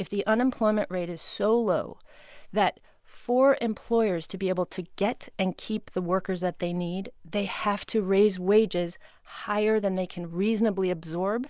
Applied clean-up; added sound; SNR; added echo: none; none; none; none.